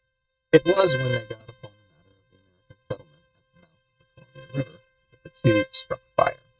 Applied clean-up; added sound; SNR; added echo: neural mask model RNNoise.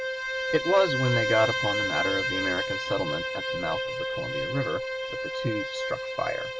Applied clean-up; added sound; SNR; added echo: none; Bowed string instrument; 0 dB; none.